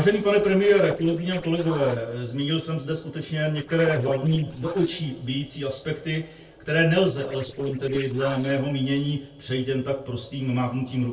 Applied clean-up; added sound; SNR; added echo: neural separator model SepFormer DNS4.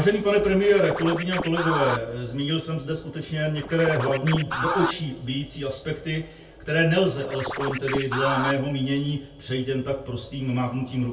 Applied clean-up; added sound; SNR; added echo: none; Scratching (performance technique); 5 dB; reverberation time 0.2 s.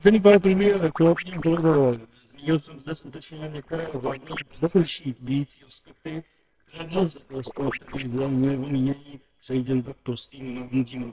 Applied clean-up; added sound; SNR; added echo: neural separator model SepFormer WHAMR!.